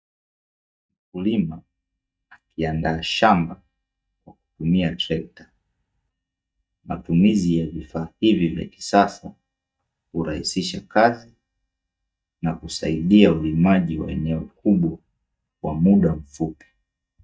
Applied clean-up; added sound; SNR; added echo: neural mask model DeepFilterNet 3.